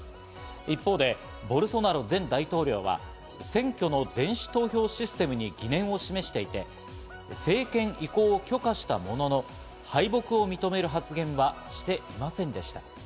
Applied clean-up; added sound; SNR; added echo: none; none; none; none.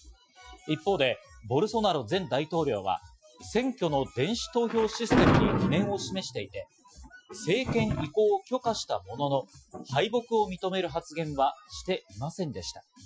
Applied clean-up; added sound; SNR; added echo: classical method Wiener filter.